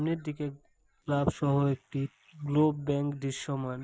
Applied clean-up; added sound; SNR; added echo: neural mask model Resemble Enhance denoiser.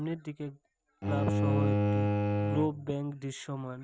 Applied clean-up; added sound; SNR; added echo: neural mask model RNNoise.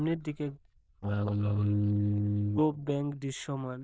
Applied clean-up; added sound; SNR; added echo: neural diffusion model UNIVERSE++.